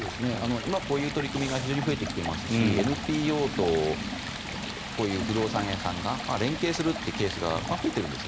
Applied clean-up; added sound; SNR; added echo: none; Stream; 5 dB; none.